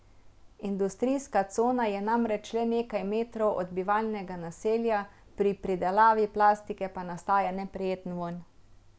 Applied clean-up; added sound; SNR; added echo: none; none; none; none.